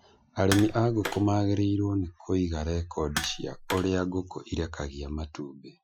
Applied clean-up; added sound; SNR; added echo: classical method Wiener filter.